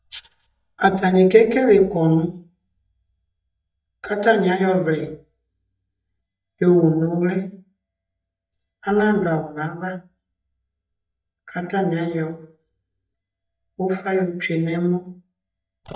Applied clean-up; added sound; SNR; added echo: neural mask model DeepFilterNet 3.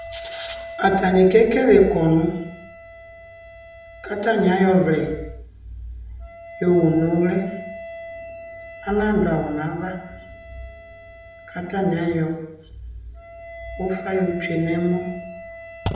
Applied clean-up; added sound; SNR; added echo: none; Wind instrument, woodwind instrument; 16 dB; reverberation time 0.7 s.